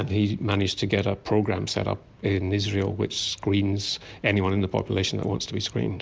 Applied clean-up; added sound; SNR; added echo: none; none; none; none.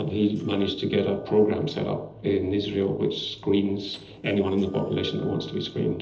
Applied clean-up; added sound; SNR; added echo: neural separator model SepFormer DNS4.